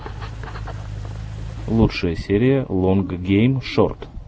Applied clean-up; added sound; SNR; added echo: none; Engine / Car; 13 dB; none.